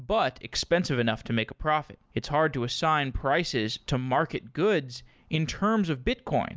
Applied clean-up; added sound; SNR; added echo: none; none; none; none.